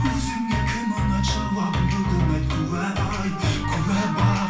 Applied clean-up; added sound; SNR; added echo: none; Wind instrument, woodwind instrument; 12 dB; reverberation time 0.3 s.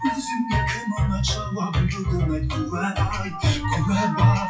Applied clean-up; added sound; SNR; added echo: classical method WPE with log-MMSE.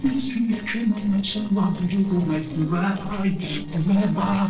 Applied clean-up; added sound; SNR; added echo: neural separator model SepFormer DNS4.